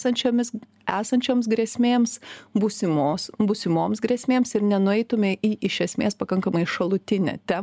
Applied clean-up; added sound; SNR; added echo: none; none; none; none.